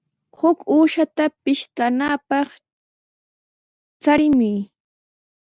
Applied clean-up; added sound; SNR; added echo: none; none; none; none.